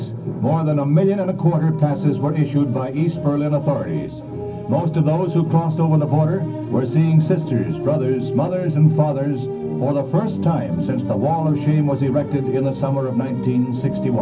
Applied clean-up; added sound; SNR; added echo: none; none; none; reverberation time 0.4 s.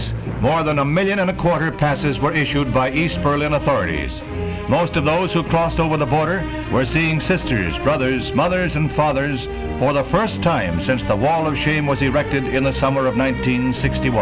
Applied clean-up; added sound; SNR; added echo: none; none; none; none.